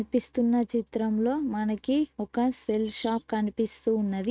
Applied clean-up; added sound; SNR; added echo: neural mask model RNNoise.